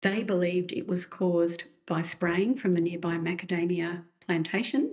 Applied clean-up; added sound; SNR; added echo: neural mask model DeepFilterNet 3.